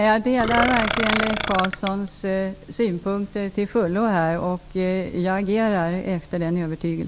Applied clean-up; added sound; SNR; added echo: none; Burping, eructation; 2 dB; none.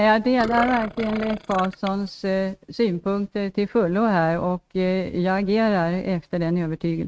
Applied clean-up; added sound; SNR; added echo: neural mask model RNNoise.